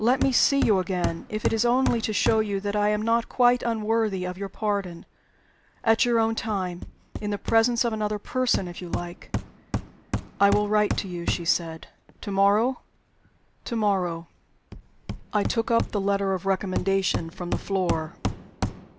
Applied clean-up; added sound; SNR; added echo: none; Hammer; 8 dB; none.